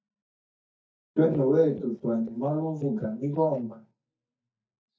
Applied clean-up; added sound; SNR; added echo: neural mask model DeepFilterNet 3.